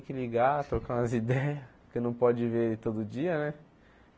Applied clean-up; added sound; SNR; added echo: none; none; none; none.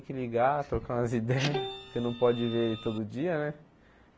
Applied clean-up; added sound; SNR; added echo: none; Printer + Bowed string instrument; 8 dB; none.